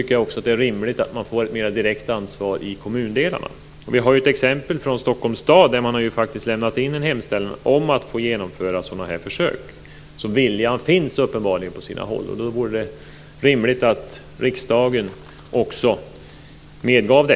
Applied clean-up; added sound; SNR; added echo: none; none; none; none.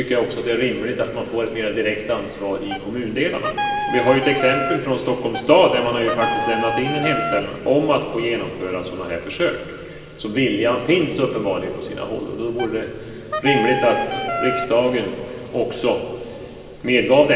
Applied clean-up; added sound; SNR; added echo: none; Wind instrument, woodwind instrument; 4 dB; reverberation time 2.5 s.